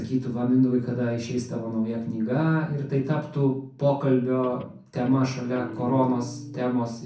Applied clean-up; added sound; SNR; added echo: none; Guitar; 18 dB; reverberation time 0.6 s.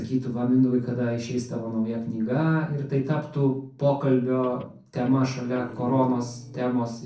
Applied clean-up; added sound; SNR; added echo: neural separator model SepFormer DNS4.